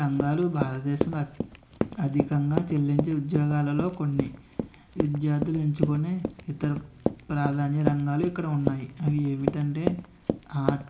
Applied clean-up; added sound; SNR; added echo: none; Run; 5 dB; reverberation time 0.4 s.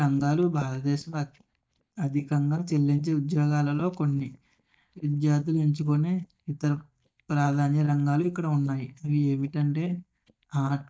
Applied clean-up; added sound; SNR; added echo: neural mask model DeepFilterNet 3.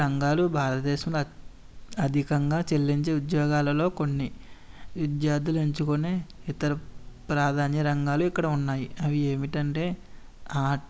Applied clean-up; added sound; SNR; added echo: none; none; none; none.